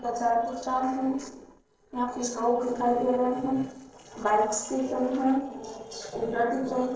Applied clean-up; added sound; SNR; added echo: neural separator model SepFormer DNS4.